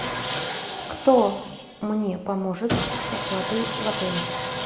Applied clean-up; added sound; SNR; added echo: none; Sawing; 2 dB; reverberation time 1.4 s.